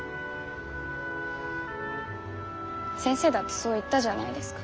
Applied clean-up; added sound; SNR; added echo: none; none; none; none.